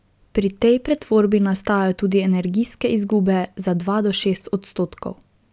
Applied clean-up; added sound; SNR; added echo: none; none; none; none.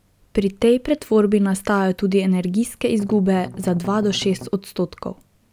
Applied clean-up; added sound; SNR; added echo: none; Strum; 15 dB; none.